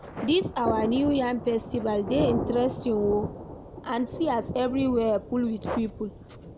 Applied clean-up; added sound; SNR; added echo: none; Thunder; 9 dB; none.